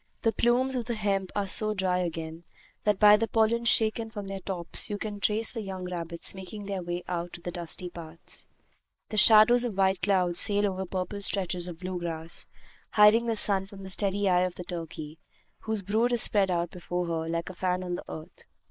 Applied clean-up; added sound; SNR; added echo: neural mask model Resemble Enhance denoiser.